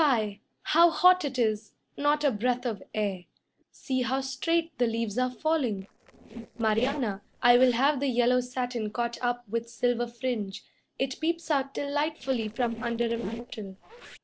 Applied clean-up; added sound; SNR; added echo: neural separator model SepFormer DNS4.